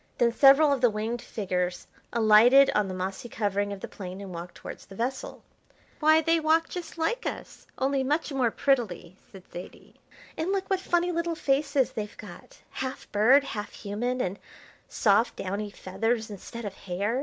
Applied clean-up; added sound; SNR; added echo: none; none; none; none.